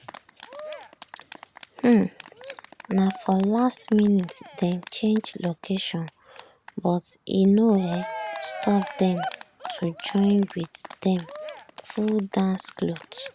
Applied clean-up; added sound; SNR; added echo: none; Cheering; 15 dB; none.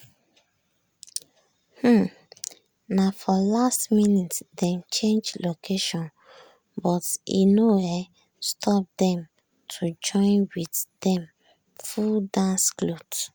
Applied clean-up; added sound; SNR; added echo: none; none; none; none.